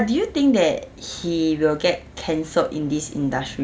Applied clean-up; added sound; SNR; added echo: none; none; none; none.